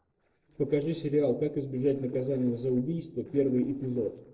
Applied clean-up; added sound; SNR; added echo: neural separator model SepFormer DNS4.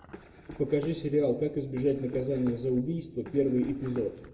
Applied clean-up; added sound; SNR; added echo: none; Run; 17 dB; reverberation time 1.3 s.